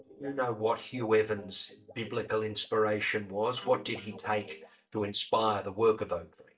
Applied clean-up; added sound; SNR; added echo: neural mask model DeepFilterNet 3.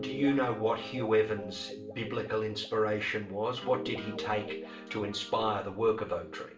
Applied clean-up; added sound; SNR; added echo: none; Guitar; 11 dB; reverberation time 0.4 s.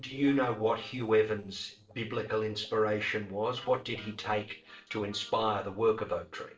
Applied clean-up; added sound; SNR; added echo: neural separator model SepFormer DNS4.